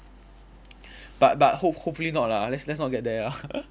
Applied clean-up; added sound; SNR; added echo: none; none; none; none.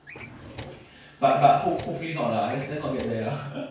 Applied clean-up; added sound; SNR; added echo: none; Drawer open or close; 17 dB; reverberation time 0.5 s.